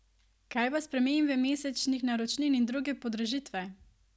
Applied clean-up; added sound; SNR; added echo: none; none; none; none.